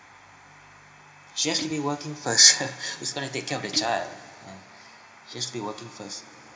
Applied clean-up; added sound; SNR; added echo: none; Guitar; 14 dB; reverberation time 0.4 s.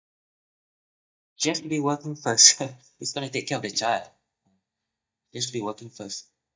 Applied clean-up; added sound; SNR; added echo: neural mask model DeepFilterNet 3.